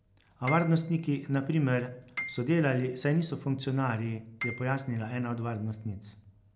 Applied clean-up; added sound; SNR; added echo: none; Piano; 14 dB; none.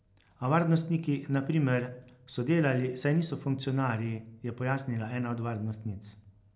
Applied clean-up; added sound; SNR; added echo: none; none; none; none.